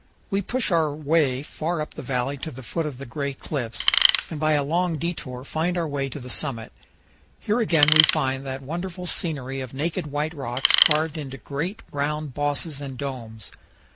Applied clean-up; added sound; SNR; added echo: none; Tools; -3 dB; none.